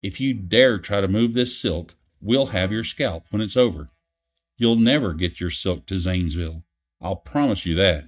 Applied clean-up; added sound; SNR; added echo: neural mask model DeepFilterNet 3.